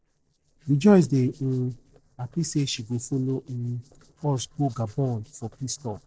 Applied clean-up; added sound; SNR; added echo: neural separator model SepFormer DNS4.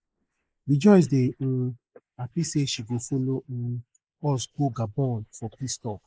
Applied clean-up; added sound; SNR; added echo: neural mask model Resemble Enhance denoiser.